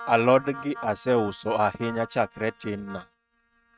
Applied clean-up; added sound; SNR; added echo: neural mask model RNNoise.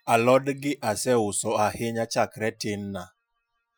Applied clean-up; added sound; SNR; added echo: classical method Wiener filter.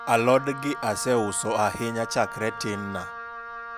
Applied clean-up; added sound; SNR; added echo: none; Wind instrument, woodwind instrument; 10 dB; none.